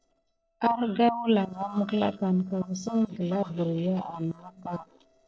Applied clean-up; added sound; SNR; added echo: neural separator model SepFormer DNS4.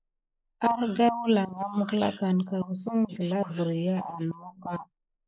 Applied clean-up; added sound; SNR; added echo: neural mask model Resemble Enhance denoiser.